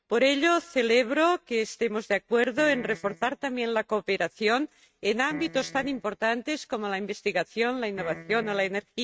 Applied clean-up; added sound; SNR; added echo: neural mask model RNNoise.